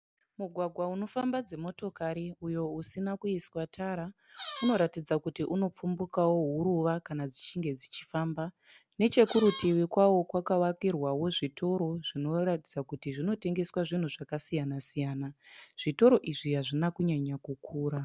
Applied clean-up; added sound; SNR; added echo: none; Squeak; 7 dB; none.